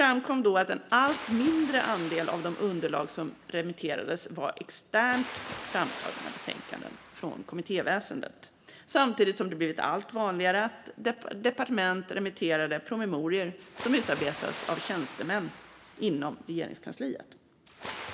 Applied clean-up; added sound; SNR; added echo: none; Water; 15 dB; reverberation time 1.6 s.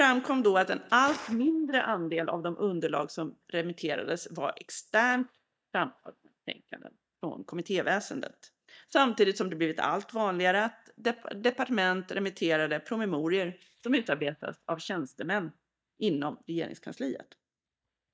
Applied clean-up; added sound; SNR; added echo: neural mask model DeepFilterNet 3.